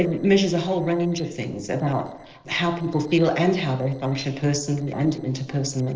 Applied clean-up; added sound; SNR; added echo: neural separator model SepFormer DNS4.